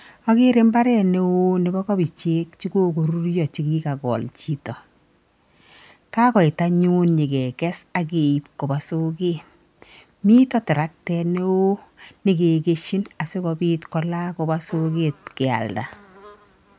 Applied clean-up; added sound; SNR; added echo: none; none; none; none.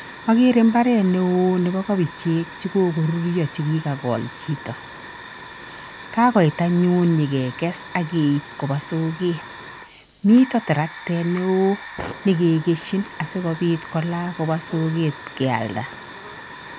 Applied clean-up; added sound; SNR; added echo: none; Hiss / Fire; 16 dB; none.